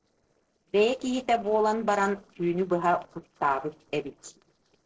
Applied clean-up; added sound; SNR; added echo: neural separator model SepFormer DNS4.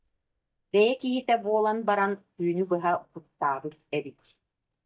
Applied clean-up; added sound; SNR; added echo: neural mask model DeepFilterNet 3.